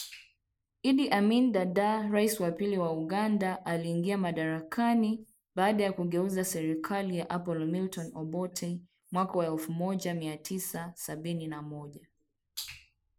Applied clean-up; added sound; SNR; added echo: neural mask model Resemble Enhance denoiser.